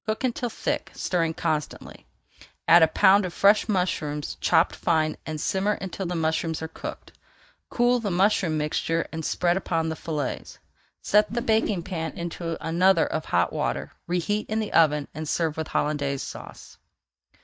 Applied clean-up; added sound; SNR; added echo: neural mask model DeepFilterNet 3.